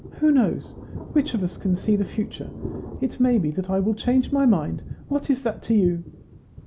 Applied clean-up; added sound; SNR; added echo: none; Thunder; 14 dB; none.